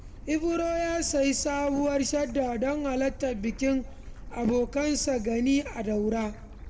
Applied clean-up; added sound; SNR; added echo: none; Stream / Bird; 13 dB; reverberation time 1.0 s.